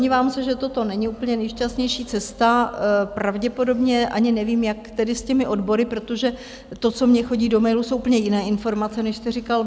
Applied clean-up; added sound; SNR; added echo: none; none; none; none.